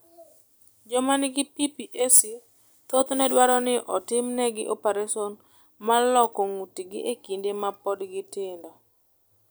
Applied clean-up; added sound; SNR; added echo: none; none; none; none.